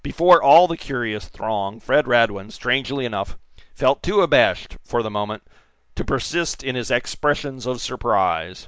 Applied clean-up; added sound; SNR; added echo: none; none; none; none.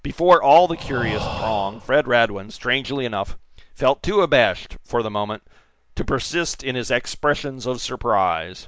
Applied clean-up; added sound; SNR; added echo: none; Breathing; 11 dB; none.